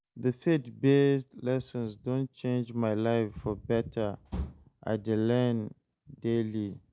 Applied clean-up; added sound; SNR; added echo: none; none; none; none.